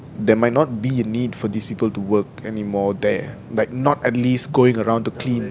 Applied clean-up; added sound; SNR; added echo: none; none; none; none.